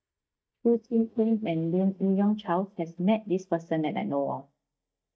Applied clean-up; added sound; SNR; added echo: neural mask model DeepFilterNet 3.